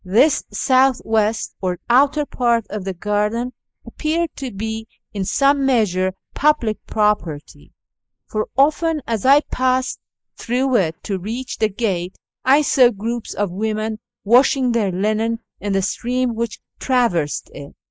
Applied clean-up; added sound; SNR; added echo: neural mask model Resemble Enhance denoiser.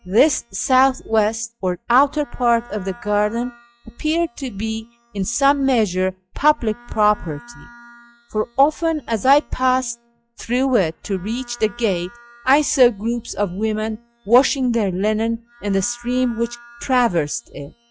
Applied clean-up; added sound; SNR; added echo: classical method log-MMSE.